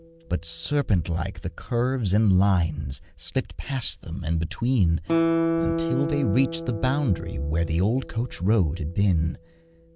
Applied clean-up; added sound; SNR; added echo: none; Guitar; 8 dB; none.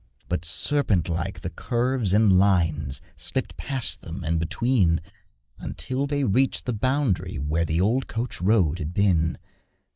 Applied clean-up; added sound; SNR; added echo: neural mask model Resemble Enhance denoiser.